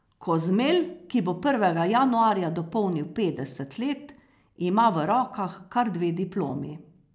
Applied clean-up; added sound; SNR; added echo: none; none; none; none.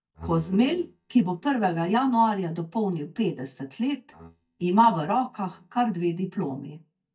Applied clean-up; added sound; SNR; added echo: neural mask model DeepFilterNet 3.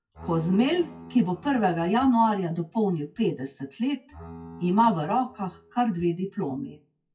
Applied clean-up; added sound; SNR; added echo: classical method WPE with log-MMSE.